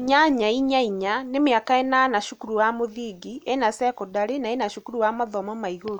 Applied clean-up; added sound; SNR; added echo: none; none; none; none.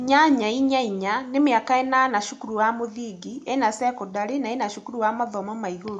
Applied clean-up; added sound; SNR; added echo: none; none; none; reverberation time 0.2 s.